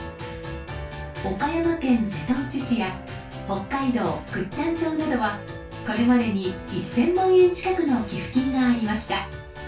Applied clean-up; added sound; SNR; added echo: none; none; none; reverberation time 0.2 s.